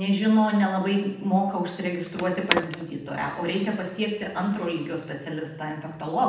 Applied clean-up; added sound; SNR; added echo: none; Skateboard; 9 dB; reverberation time 0.8 s.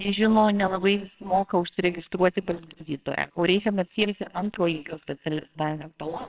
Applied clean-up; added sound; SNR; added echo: neural separator model SepFormer WHAMR!.